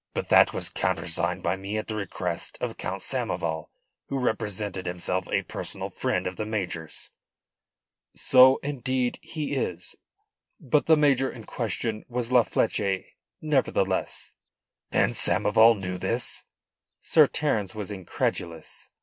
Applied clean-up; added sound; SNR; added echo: none; none; none; none.